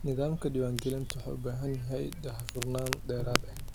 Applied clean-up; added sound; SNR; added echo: none; Crackle; 4 dB; none.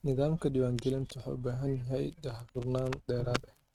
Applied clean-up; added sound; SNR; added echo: neural mask model RNNoise.